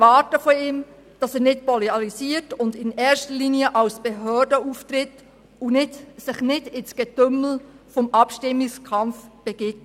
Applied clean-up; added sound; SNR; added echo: none; none; none; none.